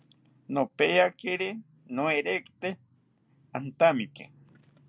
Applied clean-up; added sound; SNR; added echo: none; none; none; none.